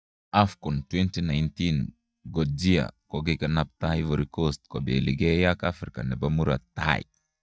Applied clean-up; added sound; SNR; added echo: neural mask model DeepFilterNet 3.